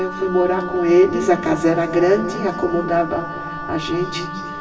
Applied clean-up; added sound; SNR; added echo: none; Wind instrument, woodwind instrument; 11 dB; reverberation time 2.4 s.